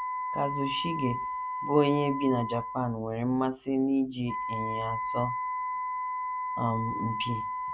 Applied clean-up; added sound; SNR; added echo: none; Wind instrument, woodwind instrument; 3 dB; none.